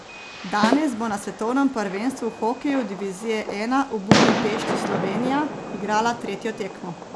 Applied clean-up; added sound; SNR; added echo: none; Snare drum + Fireworks; 2 dB; none.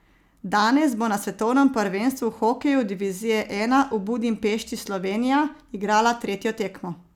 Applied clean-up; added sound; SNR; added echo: none; none; none; none.